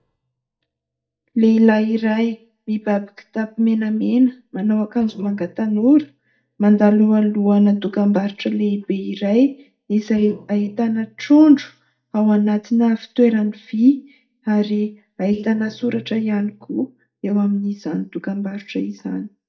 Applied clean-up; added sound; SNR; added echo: neural mask model DeepFilterNet 3.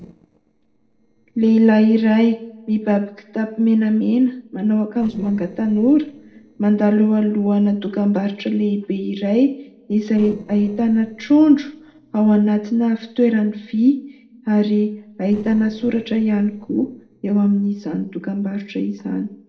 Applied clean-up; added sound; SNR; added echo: neural separator model SepFormer DNS4.